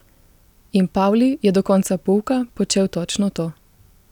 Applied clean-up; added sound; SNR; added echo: none; none; none; none.